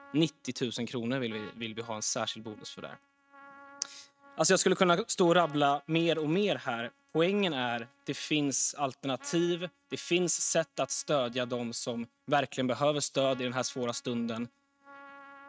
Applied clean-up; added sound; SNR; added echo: neural mask model RNNoise.